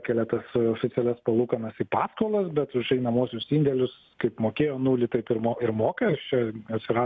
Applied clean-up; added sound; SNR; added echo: none; none; none; none.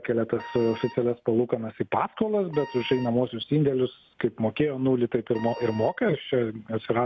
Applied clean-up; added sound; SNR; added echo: none; Wind instrument, woodwind instrument; 18 dB; none.